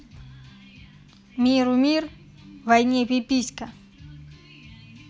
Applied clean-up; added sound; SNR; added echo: none; none; none; none.